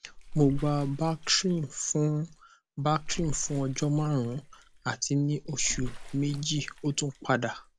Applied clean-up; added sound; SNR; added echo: none; Bathtub (filling or washing) / Water / Splash, splatter; 11 dB; none.